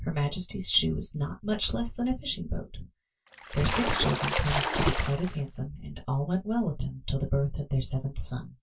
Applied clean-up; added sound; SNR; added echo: none; Splash, splatter; 3 dB; reverberation time 0.1 s.